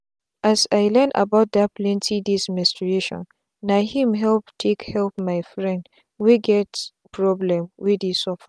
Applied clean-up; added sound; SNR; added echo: none; none; none; none.